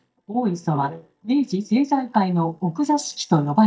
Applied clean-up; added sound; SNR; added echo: neural mask model DeepFilterNet 3.